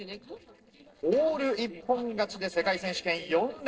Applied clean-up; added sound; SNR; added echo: neural separator model SepFormer DNS4.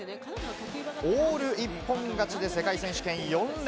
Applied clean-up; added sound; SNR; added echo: none; none; none; none.